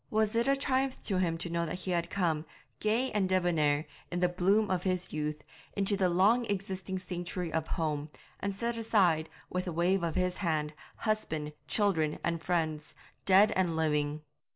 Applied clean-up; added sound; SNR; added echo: none; none; none; none.